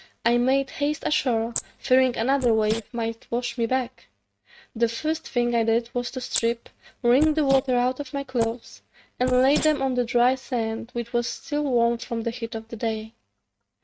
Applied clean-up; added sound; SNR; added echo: neural mask model RNNoise.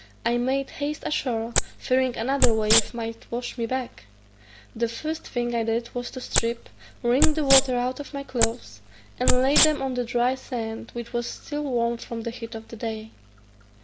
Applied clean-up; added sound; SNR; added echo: none; Wild animals; -3 dB; none.